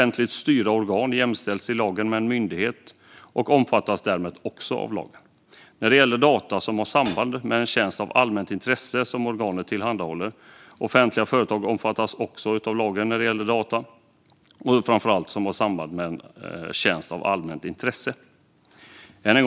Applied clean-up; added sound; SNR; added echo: none; Hi-hat; 14 dB; none.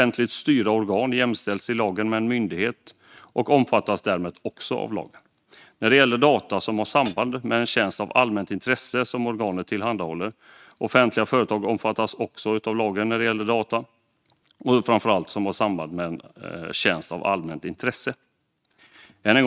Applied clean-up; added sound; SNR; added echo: neural mask model RNNoise.